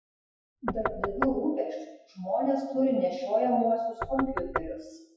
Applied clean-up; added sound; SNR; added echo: classical method WPE with log-MMSE.